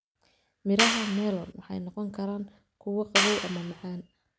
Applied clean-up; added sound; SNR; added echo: none; Clapping; -4 dB; none.